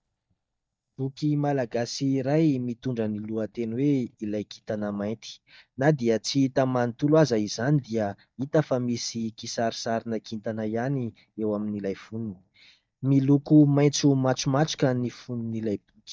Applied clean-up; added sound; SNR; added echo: neural mask model DeepFilterNet 3.